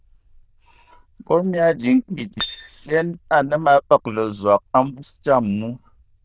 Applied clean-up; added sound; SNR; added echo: neural diffusion model UNIVERSE++.